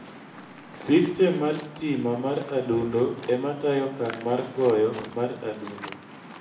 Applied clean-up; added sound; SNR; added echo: none; Waves, surf; 17 dB; reverberation time 0.8 s.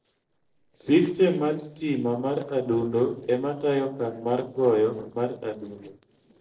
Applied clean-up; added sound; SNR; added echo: neural separator model SepFormer DNS4.